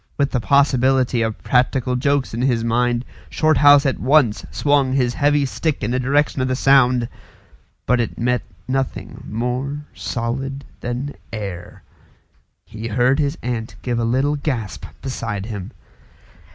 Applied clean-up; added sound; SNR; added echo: none; none; none; none.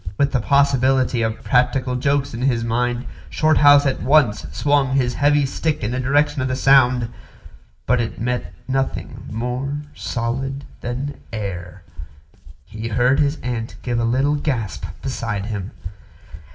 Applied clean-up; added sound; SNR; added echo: none; Walk, footsteps; 14 dB; reverberation time 0.6 s.